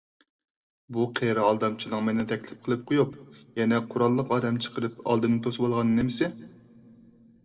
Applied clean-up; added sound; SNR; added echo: none; none; none; reverberation time 0.6 s.